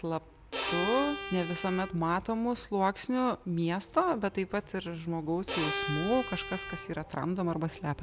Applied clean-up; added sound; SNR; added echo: none; Bowed string instrument; 6 dB; none.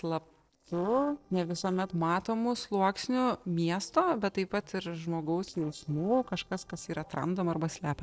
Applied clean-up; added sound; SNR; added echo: neural separator model SepFormer DNS4.